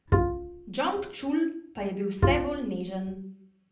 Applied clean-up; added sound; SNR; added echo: none; Bowed string instrument; -3 dB; reverberation time 0.6 s.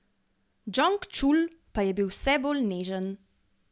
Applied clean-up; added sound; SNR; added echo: none; none; none; none.